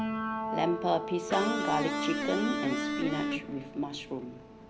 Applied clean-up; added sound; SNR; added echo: none; Piano + Electric guitar; 1 dB; none.